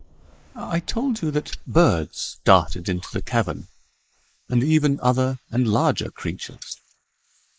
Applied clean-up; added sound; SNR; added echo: neural mask model Resemble Enhance denoiser.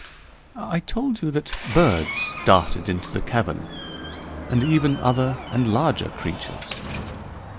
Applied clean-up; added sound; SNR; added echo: none; Door; 11 dB; none.